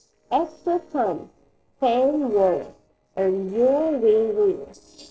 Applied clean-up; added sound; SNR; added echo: neural separator model SepFormer DNS4.